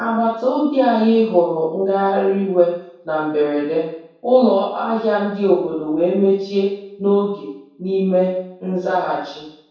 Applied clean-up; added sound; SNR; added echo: none; none; none; reverberation time 0.7 s.